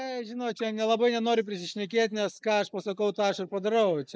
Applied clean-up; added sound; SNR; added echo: neural mask model Resemble Enhance denoiser.